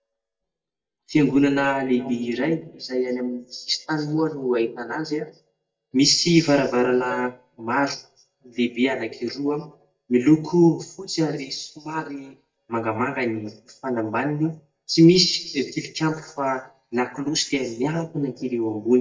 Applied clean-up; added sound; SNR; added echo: neural mask model DeepFilterNet 3.